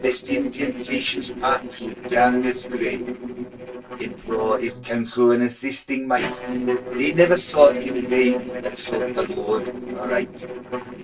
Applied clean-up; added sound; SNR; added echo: neural separator model SepFormer DNS4.